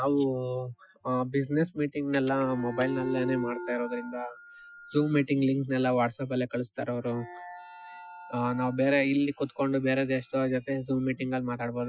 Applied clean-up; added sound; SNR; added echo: classical method Wiener filter.